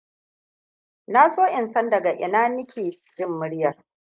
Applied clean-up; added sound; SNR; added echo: neural mask model Resemble Enhance denoiser.